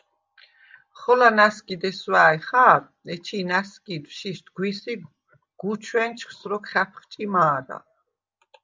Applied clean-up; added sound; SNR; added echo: none; none; none; none.